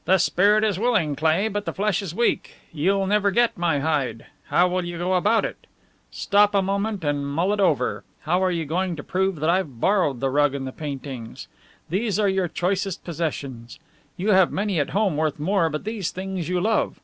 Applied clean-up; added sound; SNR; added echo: none; none; none; none.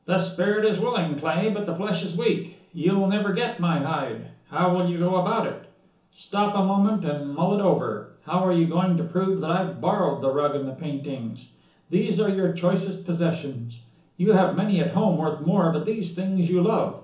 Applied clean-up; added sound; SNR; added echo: none; none; none; reverberation time 0.7 s.